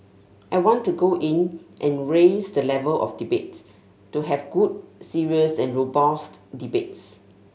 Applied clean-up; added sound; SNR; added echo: none; none; none; none.